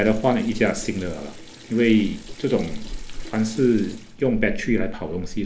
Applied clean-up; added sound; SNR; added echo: none; Sink (filling or washing) / Water tap, faucet; 9 dB; none.